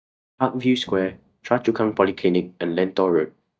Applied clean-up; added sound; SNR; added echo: neural mask model DeepFilterNet 3.